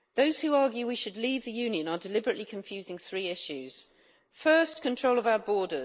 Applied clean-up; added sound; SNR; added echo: neural mask model Resemble Enhance denoiser.